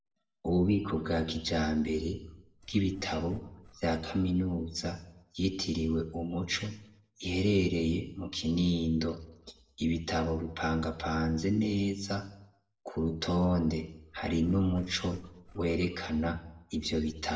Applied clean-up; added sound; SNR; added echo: neural separator model SepFormer DNS4.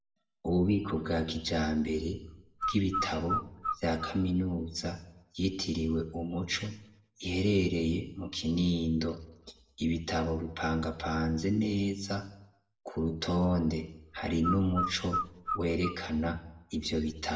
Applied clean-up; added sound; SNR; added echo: none; Bird; 5 dB; reverberation time 0.7 s.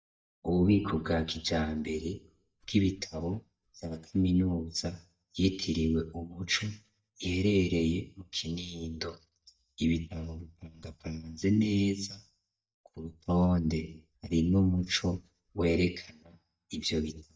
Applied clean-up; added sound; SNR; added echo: neural mask model DeepFilterNet 3.